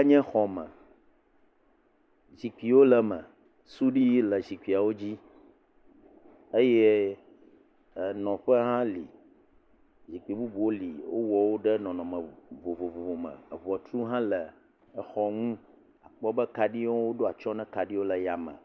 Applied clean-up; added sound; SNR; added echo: none; none; none; none.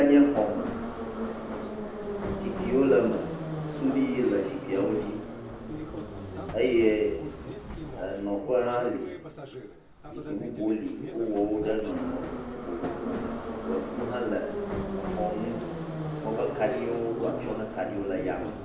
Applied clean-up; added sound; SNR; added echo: none; Subway, metro, underground; 6 dB; reverberation time 0.8 s.